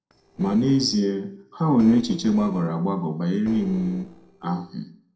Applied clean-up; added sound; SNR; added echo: neural separator model SepFormer DNS4.